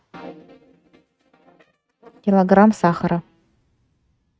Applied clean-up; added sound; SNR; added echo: neural mask model RNNoise.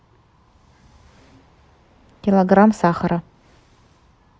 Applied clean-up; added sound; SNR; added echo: none; none; none; none.